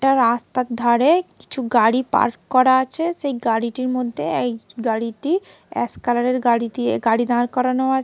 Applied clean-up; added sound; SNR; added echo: none; none; none; none.